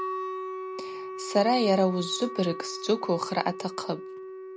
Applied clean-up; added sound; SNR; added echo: none; Wind instrument, woodwind instrument; 8 dB; none.